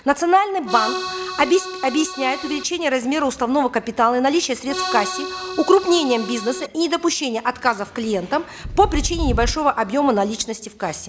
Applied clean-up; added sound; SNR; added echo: none; Accordion; 8 dB; none.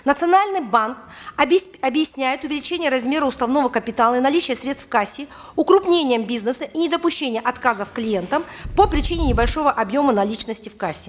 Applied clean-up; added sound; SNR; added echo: none; none; none; none.